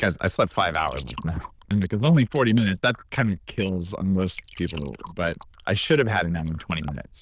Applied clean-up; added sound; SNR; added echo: neural diffusion model UNIVERSE++.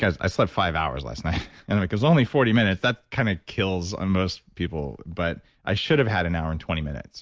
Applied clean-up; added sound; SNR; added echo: none; none; none; none.